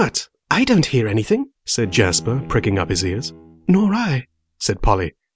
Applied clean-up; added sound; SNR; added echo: none; Bowed string instrument; 18 dB; none.